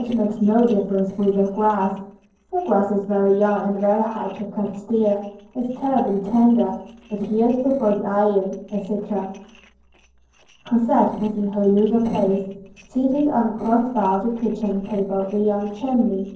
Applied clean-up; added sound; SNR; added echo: neural separator model SepFormer DNS4.